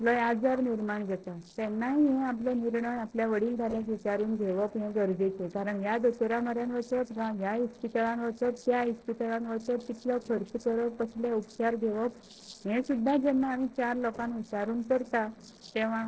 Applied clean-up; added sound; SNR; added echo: neural separator model SepFormer DNS4.